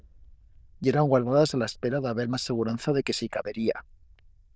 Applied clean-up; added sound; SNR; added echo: neural diffusion model UNIVERSE++.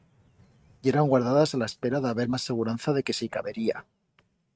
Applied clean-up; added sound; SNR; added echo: neural mask model RNNoise.